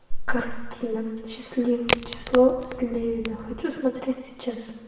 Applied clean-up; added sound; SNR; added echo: none; Crack; 6 dB; reverberation time 1.1 s.